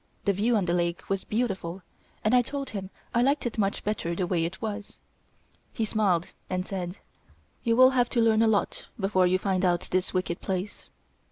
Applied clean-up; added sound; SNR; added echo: none; none; none; none.